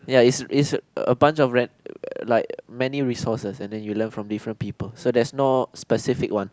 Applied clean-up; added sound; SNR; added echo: none; none; none; none.